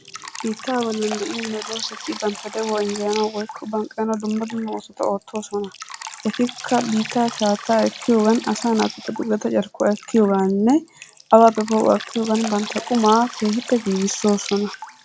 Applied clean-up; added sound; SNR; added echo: none; Drip; 14 dB; none.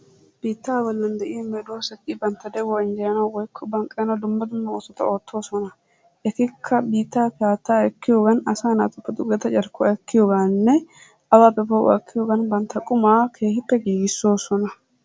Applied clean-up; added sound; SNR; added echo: none; none; none; none.